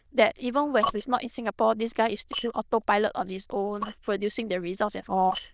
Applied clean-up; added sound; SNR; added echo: neural diffusion model UNIVERSE++.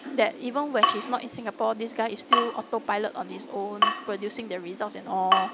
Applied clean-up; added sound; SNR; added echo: none; Drip / Water tap, faucet; 1 dB; none.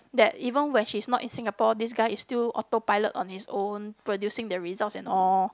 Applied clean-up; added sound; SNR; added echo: none; none; none; none.